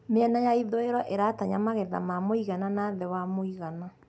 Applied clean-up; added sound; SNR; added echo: none; none; none; none.